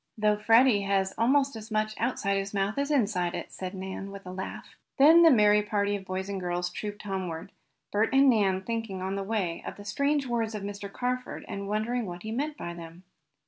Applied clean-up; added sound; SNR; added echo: none; none; none; none.